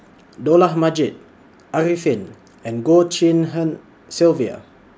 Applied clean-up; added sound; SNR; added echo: none; none; none; none.